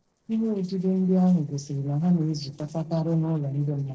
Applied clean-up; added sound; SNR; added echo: neural separator model SepFormer DNS4.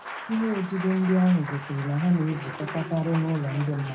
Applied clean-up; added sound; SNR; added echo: none; Applause; 12 dB; reverberation time 0.4 s.